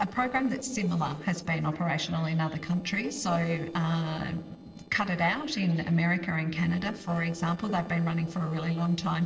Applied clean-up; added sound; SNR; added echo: neural separator model SepFormer DNS4.